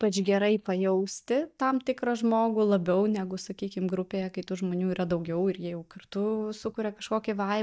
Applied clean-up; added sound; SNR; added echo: neural mask model DeepFilterNet 3.